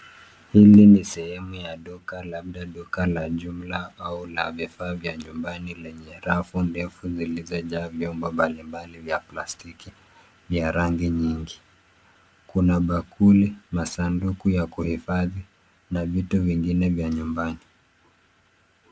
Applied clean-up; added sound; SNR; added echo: none; none; none; none.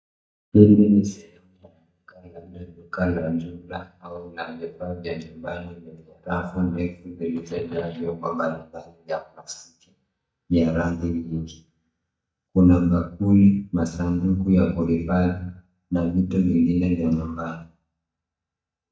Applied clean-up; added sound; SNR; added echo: neural mask model DeepFilterNet 3.